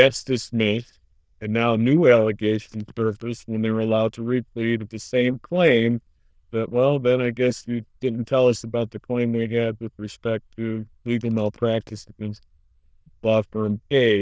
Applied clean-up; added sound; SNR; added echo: neural diffusion model UNIVERSE++.